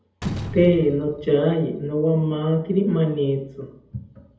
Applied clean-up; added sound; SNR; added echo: none; Slam; 16 dB; reverberation time 0.7 s.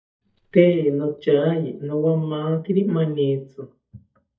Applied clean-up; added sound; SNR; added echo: neural mask model DeepFilterNet 3.